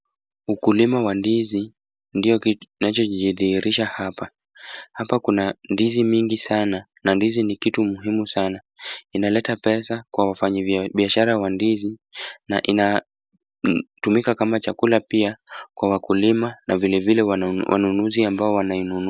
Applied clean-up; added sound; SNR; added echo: none; none; none; none.